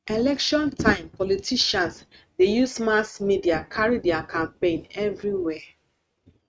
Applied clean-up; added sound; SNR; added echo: neural mask model RNNoise.